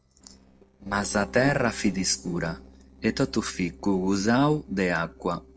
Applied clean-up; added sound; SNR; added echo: neural separator model SepFormer DNS4.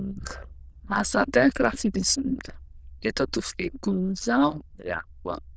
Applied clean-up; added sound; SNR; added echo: neural diffusion model UNIVERSE++.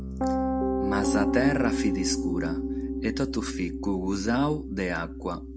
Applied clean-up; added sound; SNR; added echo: none; Piano; -1 dB; none.